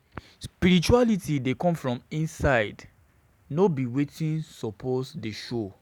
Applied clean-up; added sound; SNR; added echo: none; none; none; none.